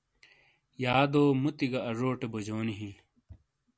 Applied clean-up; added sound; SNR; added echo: none; none; none; none.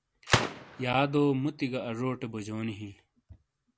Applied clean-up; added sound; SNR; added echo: none; Gunshot, gunfire; 5 dB; none.